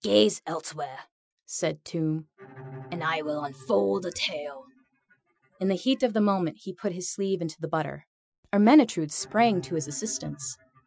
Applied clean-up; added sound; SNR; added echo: classical method Wiener filter.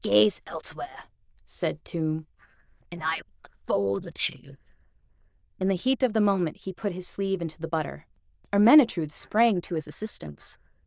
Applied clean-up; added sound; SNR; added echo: neural diffusion model UNIVERSE++.